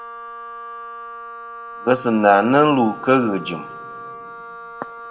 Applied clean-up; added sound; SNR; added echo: none; Wind instrument, woodwind instrument; 14 dB; reverberation time 1.9 s.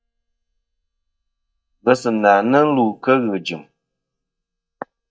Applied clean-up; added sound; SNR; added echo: neural mask model DeepFilterNet 3.